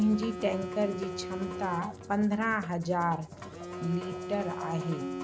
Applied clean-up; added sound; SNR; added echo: none; Telephone + Musical instrument; 8 dB; none.